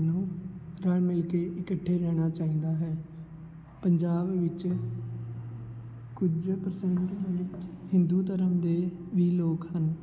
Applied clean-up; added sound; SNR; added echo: none; Keyboard (musical); 17 dB; none.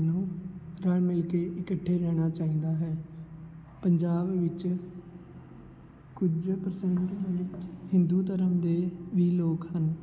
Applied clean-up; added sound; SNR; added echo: none; none; none; none.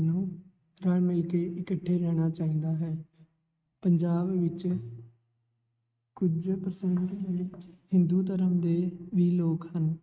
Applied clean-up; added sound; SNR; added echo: neural mask model RNNoise.